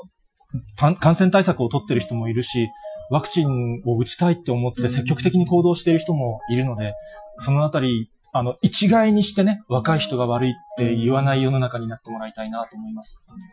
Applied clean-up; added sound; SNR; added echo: classical method Wiener filter.